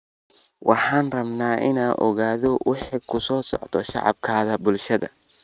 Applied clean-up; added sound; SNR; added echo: neural mask model RNNoise.